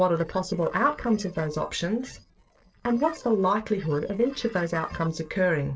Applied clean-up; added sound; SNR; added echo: neural separator model SepFormer DNS4.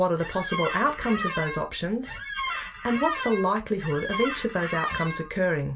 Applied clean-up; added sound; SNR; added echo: none; Squeak; 6 dB; reverberation time 0.2 s.